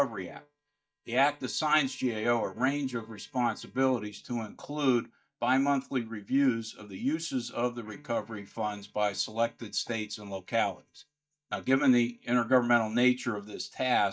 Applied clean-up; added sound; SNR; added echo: neural mask model DeepFilterNet 3.